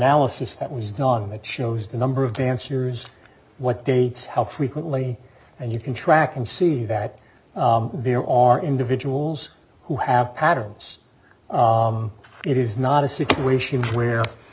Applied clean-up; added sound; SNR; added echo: none; none; none; none.